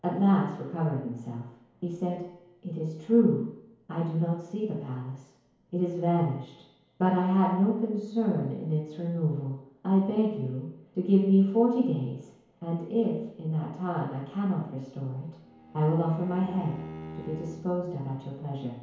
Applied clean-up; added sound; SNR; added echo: none; Bowed string instrument; 16 dB; reverberation time 1.0 s.